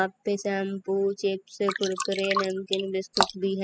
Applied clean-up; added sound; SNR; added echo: classical method spectral subtraction.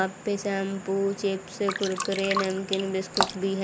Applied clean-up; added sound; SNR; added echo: none; Drip; 3 dB; none.